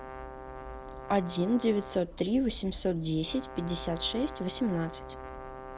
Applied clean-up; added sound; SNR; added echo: none; Brass instrument; 13 dB; none.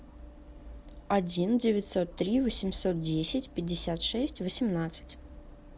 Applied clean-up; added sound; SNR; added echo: none; none; none; none.